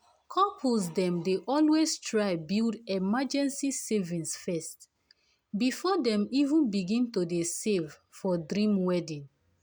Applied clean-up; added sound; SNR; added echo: none; none; none; none.